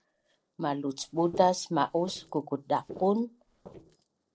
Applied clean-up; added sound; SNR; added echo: neural separator model SepFormer DNS4.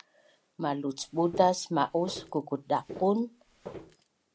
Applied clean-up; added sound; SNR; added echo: none; Walk, footsteps; 16 dB; none.